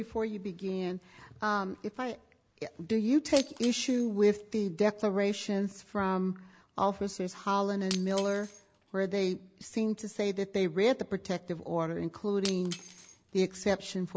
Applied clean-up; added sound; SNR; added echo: none; Shatter; 19 dB; none.